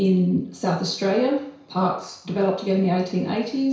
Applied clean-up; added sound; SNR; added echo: none; none; none; reverberation time 0.6 s.